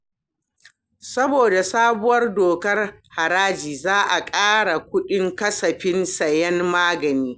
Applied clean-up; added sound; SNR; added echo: none; none; none; none.